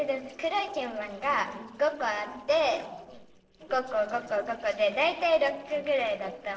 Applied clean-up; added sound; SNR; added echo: neural separator model SepFormer DNS4.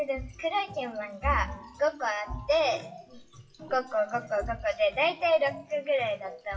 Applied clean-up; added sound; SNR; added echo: classical method WPE with log-MMSE.